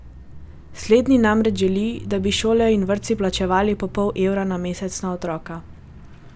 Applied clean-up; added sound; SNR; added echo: none; Mechanisms / Bicycle; 15 dB; none.